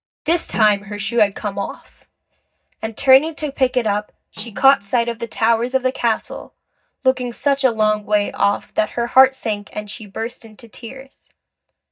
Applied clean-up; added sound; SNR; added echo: neural mask model DeepFilterNet 3.